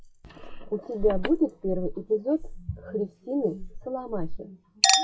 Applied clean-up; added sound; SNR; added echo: classical method log-MMSE.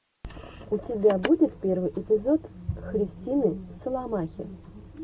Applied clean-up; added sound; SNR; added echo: none; none; none; none.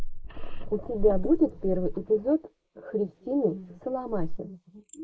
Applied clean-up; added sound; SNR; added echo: neural mask model Resemble Enhance denoiser.